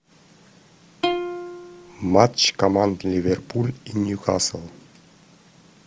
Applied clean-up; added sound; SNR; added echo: none; Plucked string instrument; 8 dB; none.